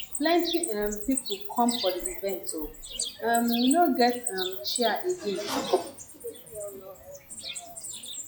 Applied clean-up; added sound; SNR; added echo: classical method log-MMSE.